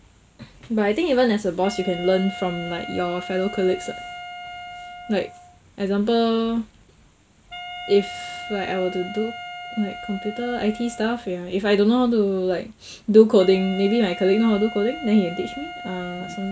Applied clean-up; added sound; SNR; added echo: none; Wind instrument, woodwind instrument; 14 dB; none.